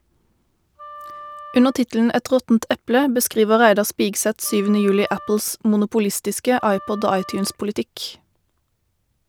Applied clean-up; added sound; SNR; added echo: none; Wind instrument, woodwind instrument; 19 dB; none.